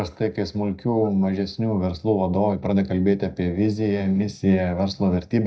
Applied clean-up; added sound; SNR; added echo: neural mask model DeepFilterNet 3.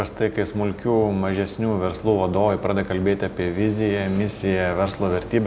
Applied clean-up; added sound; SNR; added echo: none; none; none; none.